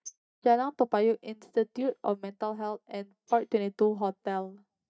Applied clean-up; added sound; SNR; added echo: neural mask model DeepFilterNet 3.